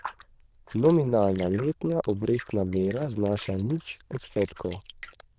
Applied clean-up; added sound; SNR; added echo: neural diffusion model UNIVERSE++.